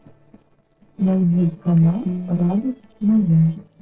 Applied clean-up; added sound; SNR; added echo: neural separator model SepFormer DNS4.